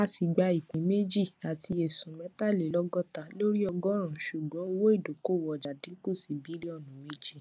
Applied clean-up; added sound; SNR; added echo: none; none; none; none.